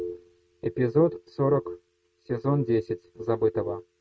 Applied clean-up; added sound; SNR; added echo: neural mask model RNNoise.